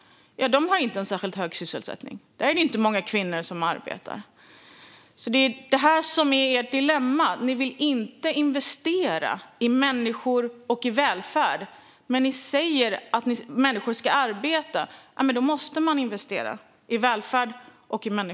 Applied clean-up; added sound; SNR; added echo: none; none; none; none.